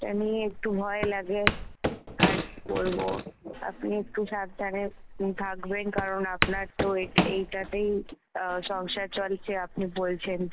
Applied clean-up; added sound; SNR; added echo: none; Walk, footsteps + Fart; 3 dB; none.